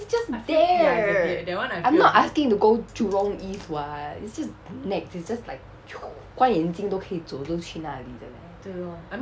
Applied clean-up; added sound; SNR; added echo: none; none; none; none.